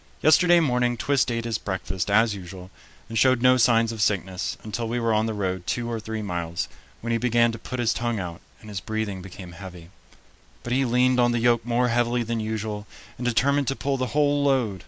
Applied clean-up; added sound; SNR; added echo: none; none; none; none.